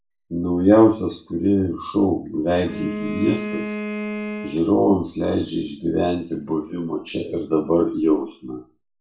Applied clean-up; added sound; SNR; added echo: none; Bowed string instrument; 9 dB; reverberation time 0.3 s.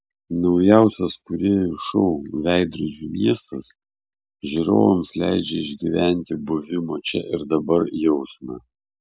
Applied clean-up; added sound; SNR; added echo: none; none; none; none.